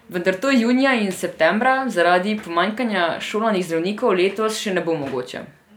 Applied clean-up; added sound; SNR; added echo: none; none; none; none.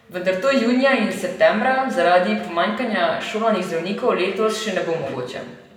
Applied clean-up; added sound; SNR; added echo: none; none; none; reverberation time 1.1 s.